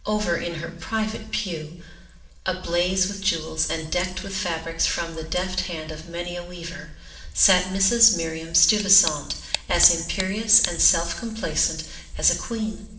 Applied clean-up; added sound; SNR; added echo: neural separator model SepFormer DNS4.